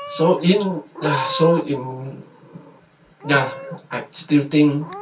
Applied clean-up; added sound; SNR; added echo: none; Meow / Purr; 13 dB; reverberation time 0.2 s.